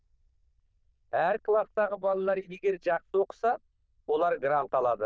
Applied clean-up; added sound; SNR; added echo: neural diffusion model UNIVERSE++.